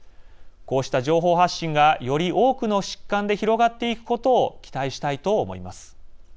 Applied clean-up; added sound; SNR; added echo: none; none; none; none.